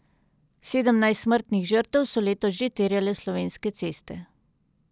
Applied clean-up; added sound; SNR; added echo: none; none; none; none.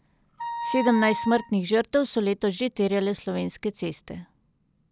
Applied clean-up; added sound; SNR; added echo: none; Wind instrument, woodwind instrument; 6 dB; none.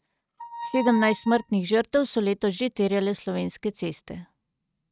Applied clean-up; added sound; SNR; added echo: neural mask model RNNoise.